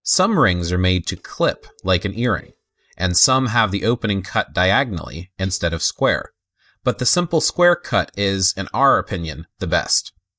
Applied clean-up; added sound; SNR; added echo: neural mask model DeepFilterNet 3.